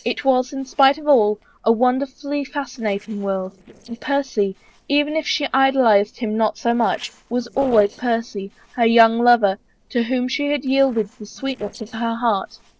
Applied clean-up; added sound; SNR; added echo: neural separator model SepFormer DNS4.